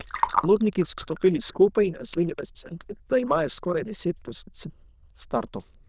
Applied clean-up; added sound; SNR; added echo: neural diffusion model UNIVERSE++.